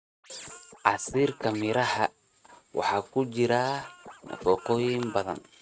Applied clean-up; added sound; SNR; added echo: neural mask model RNNoise.